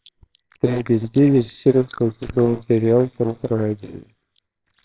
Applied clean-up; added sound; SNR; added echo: neural separator model SepFormer WHAMR!.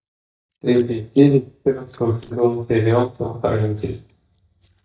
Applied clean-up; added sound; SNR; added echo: neural mask model DeepFilterNet 3.